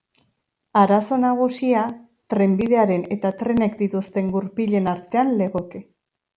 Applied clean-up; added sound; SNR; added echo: none; none; none; none.